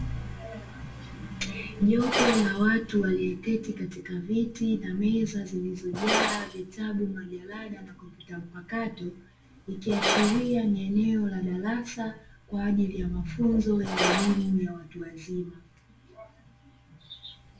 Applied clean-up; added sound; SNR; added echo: none; Glass; 7 dB; reverberation time 0.3 s.